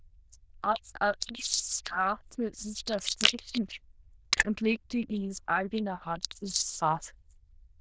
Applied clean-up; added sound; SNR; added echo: neural diffusion model UNIVERSE++.